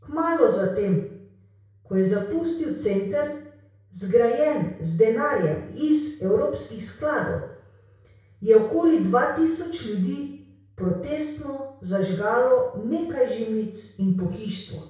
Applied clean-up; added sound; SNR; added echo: none; none; none; reverberation time 0.6 s.